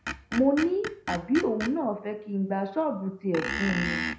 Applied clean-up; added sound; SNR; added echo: none; Screech; 8 dB; reverberation time 0.5 s.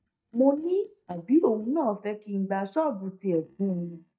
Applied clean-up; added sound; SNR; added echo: neural mask model DeepFilterNet 3.